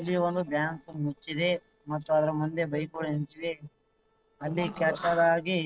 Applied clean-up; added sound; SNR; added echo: neural separator model SepFormer DNS4.